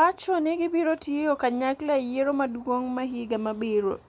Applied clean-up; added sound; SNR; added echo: none; none; none; none.